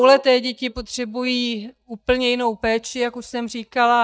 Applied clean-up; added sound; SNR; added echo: neural mask model DeepFilterNet 3.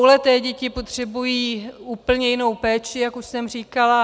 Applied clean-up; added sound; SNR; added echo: none; none; none; none.